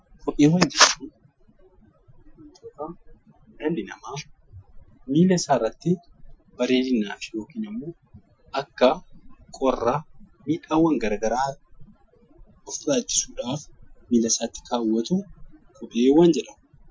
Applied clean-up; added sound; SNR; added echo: classical method Wiener filter.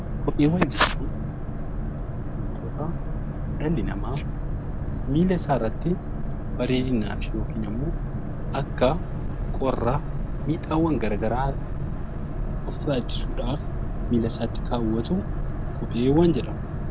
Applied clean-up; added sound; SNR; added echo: none; Boat, Water vehicle; 1 dB; none.